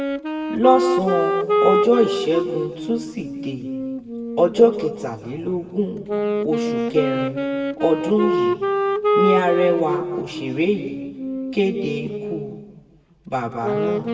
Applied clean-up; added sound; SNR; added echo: none; Wind instrument, woodwind instrument; 1 dB; reverberation time 1.6 s.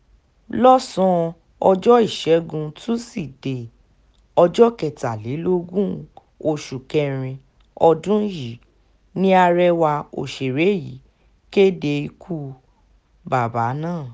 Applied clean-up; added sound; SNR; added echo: none; none; none; none.